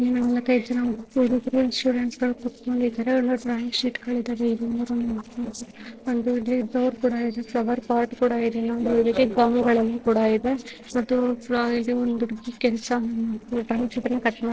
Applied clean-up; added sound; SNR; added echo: neural separator model SepFormer DNS4.